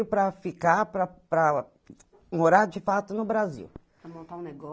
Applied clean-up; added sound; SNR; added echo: none; none; none; none.